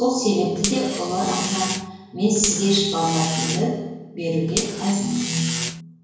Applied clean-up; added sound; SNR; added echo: none; Buzz; 6 dB; reverberation time 1.0 s.